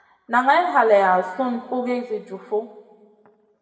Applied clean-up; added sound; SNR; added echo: none; none; none; reverberation time 1.6 s.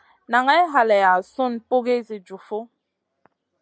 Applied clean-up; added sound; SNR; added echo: none; none; none; none.